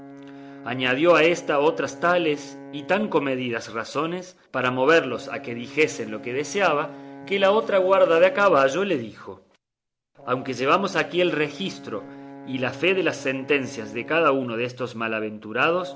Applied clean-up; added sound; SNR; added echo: none; Brass instrument; 18 dB; none.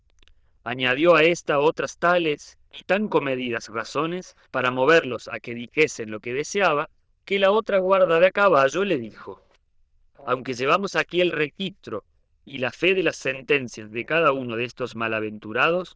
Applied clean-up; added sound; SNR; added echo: neural diffusion model UNIVERSE++.